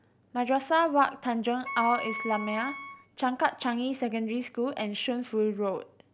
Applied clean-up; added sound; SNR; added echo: none; Wind instrument, woodwind instrument; 10 dB; none.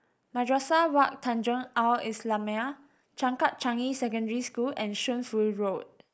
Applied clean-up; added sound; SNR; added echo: neural mask model Resemble Enhance denoiser.